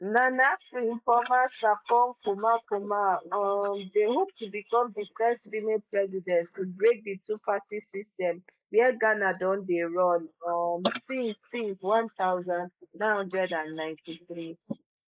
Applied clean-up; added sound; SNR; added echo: neural mask model Resemble Enhance denoiser.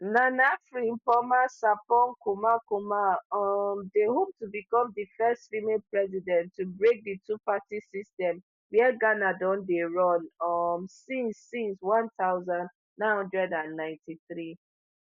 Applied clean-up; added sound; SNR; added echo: none; none; none; none.